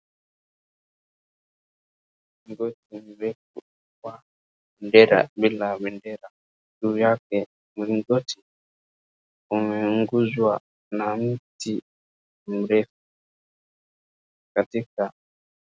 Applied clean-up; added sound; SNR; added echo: none; none; none; none.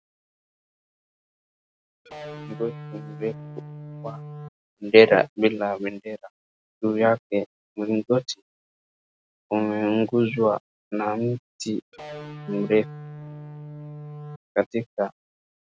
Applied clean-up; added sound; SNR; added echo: none; Electric guitar; 12 dB; none.